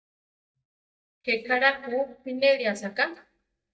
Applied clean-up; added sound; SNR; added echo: neural mask model DeepFilterNet 3.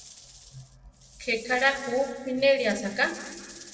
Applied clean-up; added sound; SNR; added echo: none; Rattle / Rattle (instrument); 19 dB; reverberation time 1.6 s.